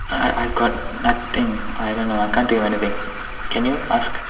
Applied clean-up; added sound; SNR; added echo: none; Alarm; 8 dB; reverberation time 2.0 s.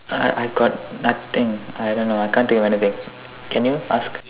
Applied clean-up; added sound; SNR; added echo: none; none; none; none.